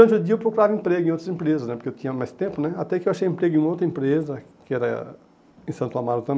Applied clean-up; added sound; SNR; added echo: none; none; none; none.